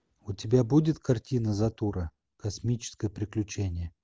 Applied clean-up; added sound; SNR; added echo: none; none; none; none.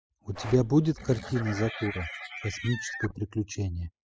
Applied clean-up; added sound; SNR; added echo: classical method spectral subtraction.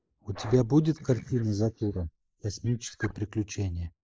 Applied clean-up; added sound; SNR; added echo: neural mask model Resemble Enhance denoiser.